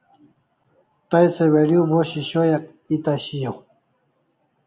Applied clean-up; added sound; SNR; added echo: none; none; none; none.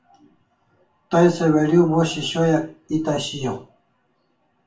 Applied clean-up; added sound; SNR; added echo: none; none; none; reverberation time 0.3 s.